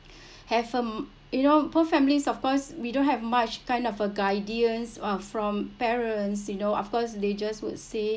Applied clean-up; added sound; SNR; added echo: none; none; none; none.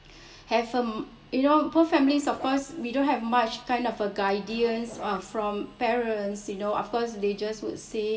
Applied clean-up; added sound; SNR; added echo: none; Zipper (clothing); 19 dB; reverberation time 2.4 s.